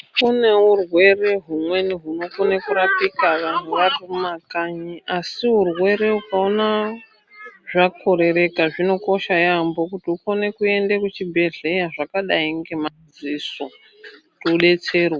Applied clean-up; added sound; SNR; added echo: none; none; none; none.